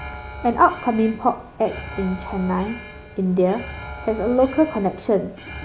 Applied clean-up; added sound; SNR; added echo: none; Alarm; 14 dB; none.